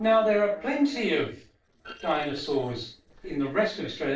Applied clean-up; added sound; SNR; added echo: neural separator model SepFormer DNS4.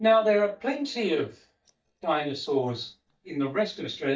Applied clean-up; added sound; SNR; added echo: neural mask model DeepFilterNet 3.